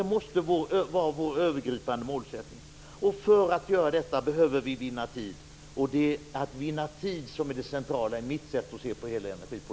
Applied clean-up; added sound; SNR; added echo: none; none; none; none.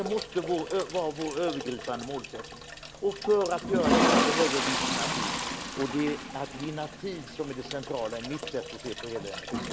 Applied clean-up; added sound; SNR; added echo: none; Toilet flush; 0 dB; none.